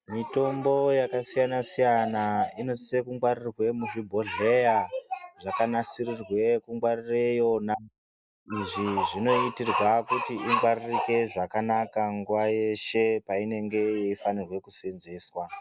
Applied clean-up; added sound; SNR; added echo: none; none; none; none.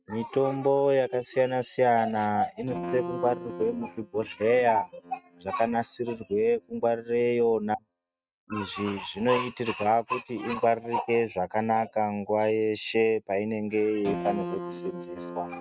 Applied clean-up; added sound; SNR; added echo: neural mask model RNNoise.